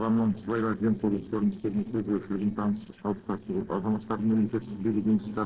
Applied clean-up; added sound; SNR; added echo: neural separator model SepFormer DNS4.